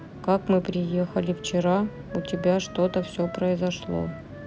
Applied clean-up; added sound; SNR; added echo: none; Wind instrument, woodwind instrument; 18 dB; none.